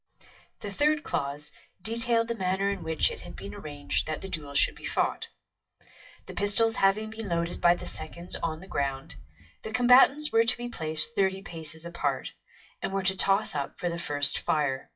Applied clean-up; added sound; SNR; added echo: classical method WPE with log-MMSE.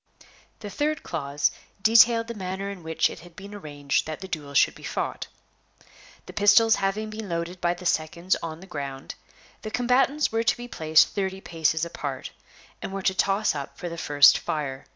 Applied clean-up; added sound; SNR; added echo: none; none; none; none.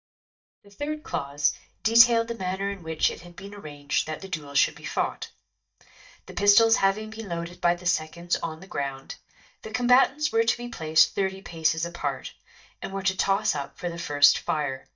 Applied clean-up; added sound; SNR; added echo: neural mask model DeepFilterNet 3.